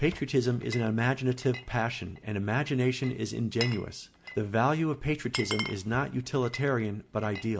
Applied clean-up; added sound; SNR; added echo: none; Glass; 14 dB; none.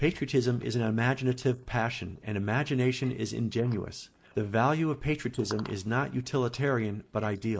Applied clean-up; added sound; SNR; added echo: neural mask model Resemble Enhance denoiser.